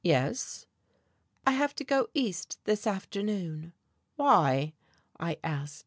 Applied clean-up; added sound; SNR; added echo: none; none; none; none.